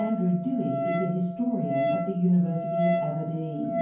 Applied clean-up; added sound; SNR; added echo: none; Wind instrument, woodwind instrument; 3 dB; reverberation time 0.9 s.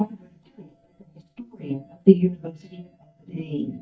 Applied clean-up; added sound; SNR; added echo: neural mask model DeepFilterNet 3.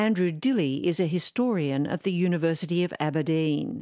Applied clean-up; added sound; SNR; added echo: none; none; none; none.